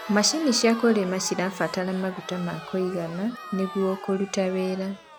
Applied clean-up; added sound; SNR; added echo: none; Crowd; 14 dB; none.